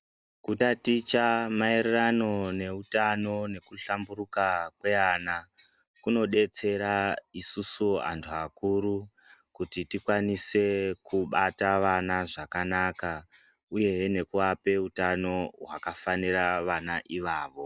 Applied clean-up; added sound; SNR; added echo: none; none; none; none.